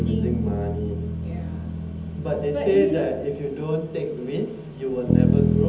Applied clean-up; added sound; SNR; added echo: none; Bass guitar; 0 dB; reverberation time 1.2 s.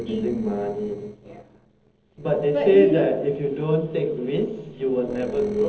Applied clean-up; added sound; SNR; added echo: neural separator model SepFormer DNS4.